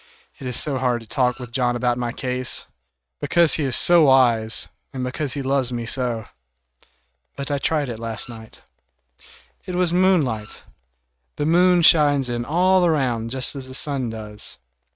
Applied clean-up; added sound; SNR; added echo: neural mask model RNNoise.